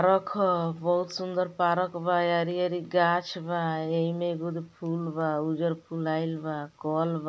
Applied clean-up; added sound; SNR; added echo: none; none; none; none.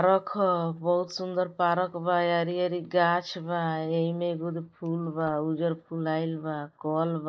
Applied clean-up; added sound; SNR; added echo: neural mask model DeepFilterNet 3.